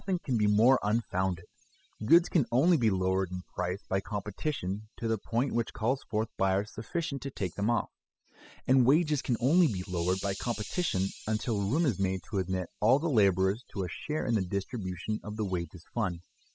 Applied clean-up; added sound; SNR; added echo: classical method spectral subtraction.